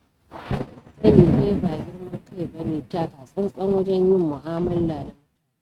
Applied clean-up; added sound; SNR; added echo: neural mask model RNNoise.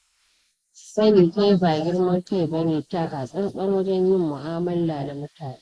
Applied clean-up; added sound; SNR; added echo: neural mask model Resemble Enhance denoiser.